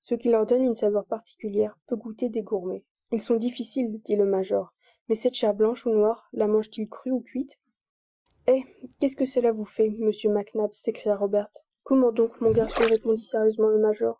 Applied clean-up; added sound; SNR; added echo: classical method Wiener filter.